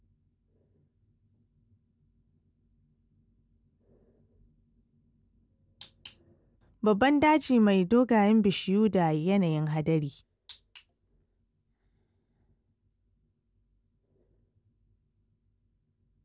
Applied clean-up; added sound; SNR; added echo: none; none; none; none.